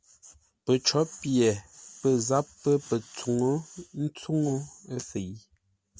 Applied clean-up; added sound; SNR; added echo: none; none; none; none.